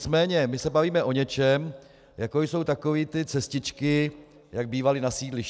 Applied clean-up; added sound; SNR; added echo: none; none; none; none.